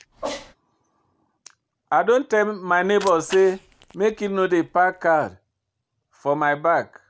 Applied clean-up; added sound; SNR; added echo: none; Cat; 19 dB; none.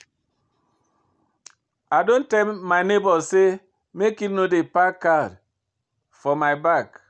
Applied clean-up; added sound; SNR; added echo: none; none; none; none.